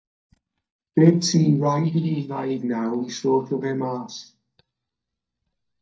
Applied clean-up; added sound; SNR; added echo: neural mask model DeepFilterNet 3.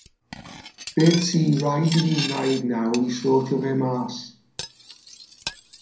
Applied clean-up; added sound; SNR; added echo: none; Cutlery, silverware; 13 dB; reverberation time 0.6 s.